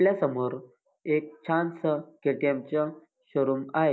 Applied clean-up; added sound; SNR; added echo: none; none; none; none.